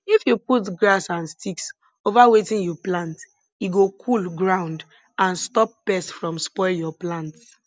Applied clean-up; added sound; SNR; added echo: none; none; none; none.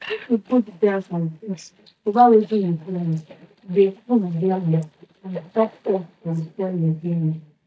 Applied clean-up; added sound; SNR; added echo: neural mask model DeepFilterNet 3.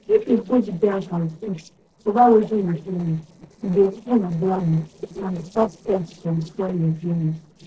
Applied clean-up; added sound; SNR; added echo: neural separator model SepFormer DNS4.